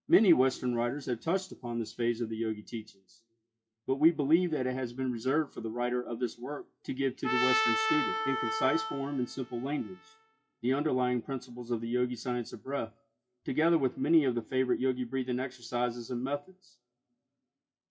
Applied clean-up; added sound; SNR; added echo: classical method WPE with log-MMSE.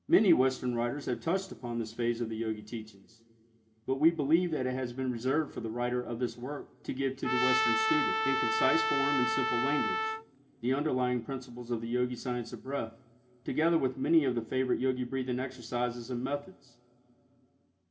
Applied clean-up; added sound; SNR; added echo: none; Trumpet; -1 dB; reverberation time 1.4 s.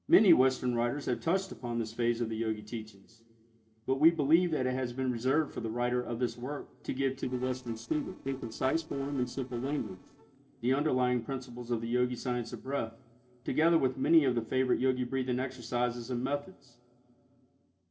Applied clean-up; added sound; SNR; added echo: neural separator model SepFormer DNS4.